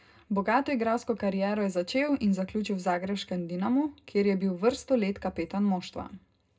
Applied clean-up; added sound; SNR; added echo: none; none; none; reverberation time 0.2 s.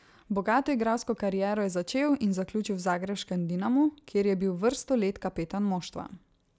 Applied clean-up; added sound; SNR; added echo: none; none; none; none.